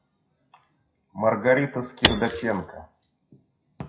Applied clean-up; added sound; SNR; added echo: classical method WPE with log-MMSE.